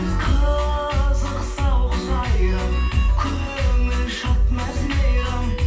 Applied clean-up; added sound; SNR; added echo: none; none; none; reverberation time 0.3 s.